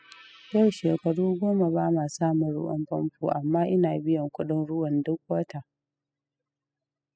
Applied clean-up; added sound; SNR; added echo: classical method spectral subtraction.